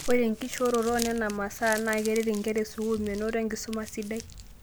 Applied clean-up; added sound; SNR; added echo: none; Crumpling, crinkling; 15 dB; none.